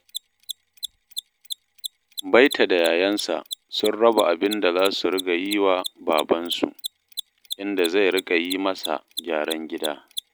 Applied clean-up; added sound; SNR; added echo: none; Mechanisms; 13 dB; none.